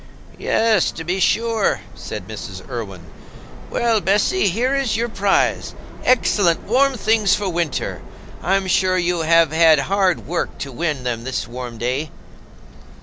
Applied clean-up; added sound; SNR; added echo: none; Subway, metro, underground; 12 dB; none.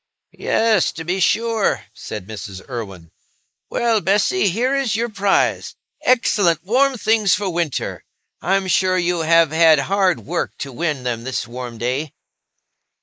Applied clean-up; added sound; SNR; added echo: neural mask model Resemble Enhance denoiser.